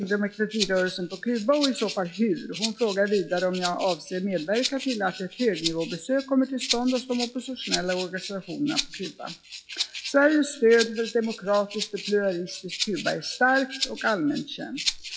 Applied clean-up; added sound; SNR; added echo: classical method log-MMSE.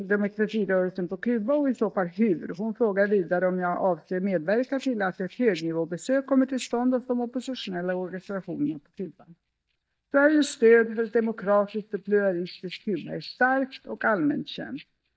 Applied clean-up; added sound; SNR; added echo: neural mask model DeepFilterNet 3.